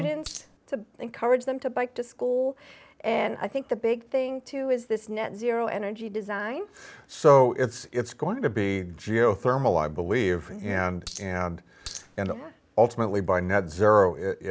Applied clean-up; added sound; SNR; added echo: none; Coin (dropping); 14 dB; none.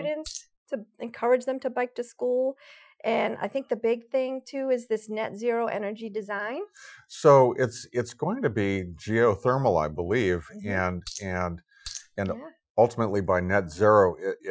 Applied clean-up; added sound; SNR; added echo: classical method Wiener filter.